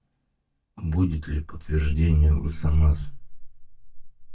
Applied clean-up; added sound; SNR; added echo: neural mask model DeepFilterNet 3.